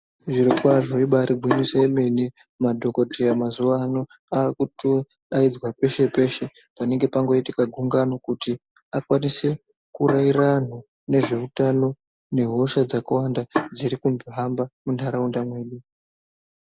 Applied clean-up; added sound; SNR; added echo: none; none; none; none.